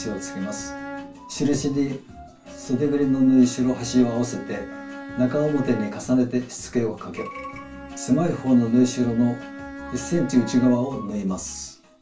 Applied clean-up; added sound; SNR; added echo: none; Bowed string instrument; 15 dB; reverberation time 0.2 s.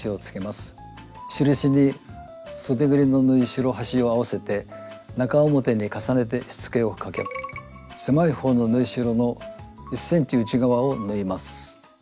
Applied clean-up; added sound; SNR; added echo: none; none; none; none.